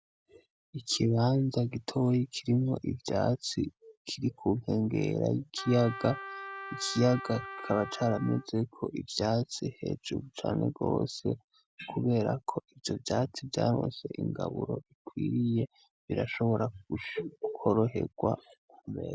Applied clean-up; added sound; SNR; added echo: none; Trumpet; 11 dB; none.